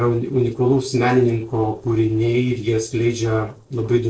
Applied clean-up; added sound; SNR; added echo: neural separator model SepFormer DNS4.